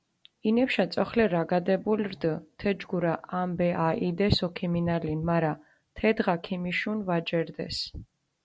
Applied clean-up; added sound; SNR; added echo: none; none; none; none.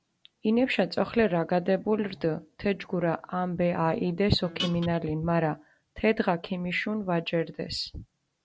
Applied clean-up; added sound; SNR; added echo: none; Guitar; 8 dB; none.